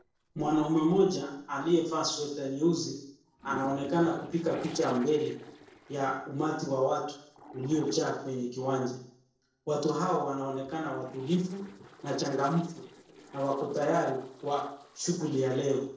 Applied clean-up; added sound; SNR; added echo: neural separator model SepFormer DNS4.